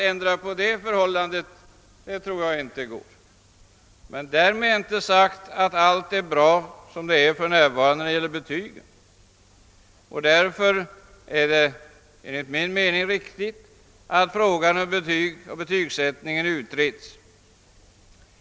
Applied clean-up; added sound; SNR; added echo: none; none; none; none.